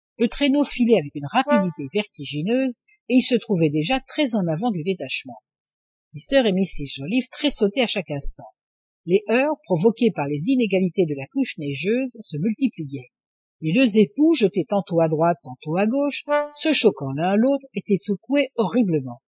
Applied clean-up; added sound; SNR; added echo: classical method spectral subtraction.